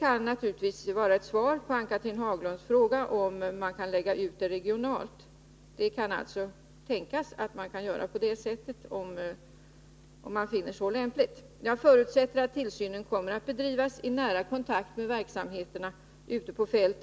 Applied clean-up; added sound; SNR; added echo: none; none; none; none.